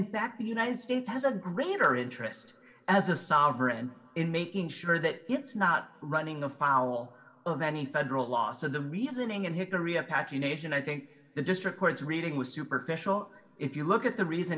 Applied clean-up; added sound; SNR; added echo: none; none; none; reverberation time 1.7 s.